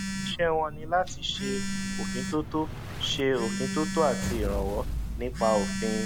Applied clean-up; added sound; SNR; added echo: none; Telephone + Explosion; 3 dB; none.